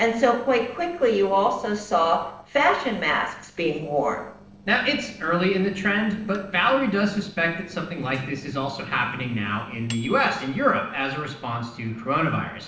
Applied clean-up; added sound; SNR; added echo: neural separator model SepFormer DNS4.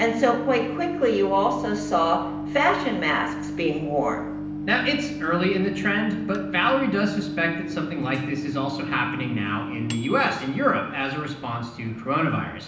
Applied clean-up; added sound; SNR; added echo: none; Microwave oven; 7 dB; reverberation time 0.8 s.